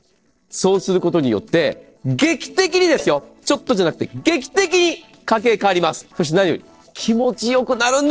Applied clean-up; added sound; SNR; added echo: neural separator model SepFormer DNS4.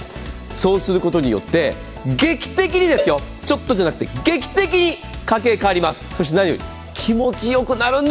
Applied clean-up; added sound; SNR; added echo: none; Cowbell; 12 dB; none.